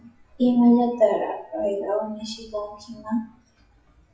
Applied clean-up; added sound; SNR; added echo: classical method WPE with log-MMSE.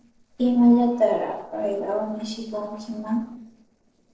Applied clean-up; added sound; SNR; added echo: neural separator model SepFormer DNS4.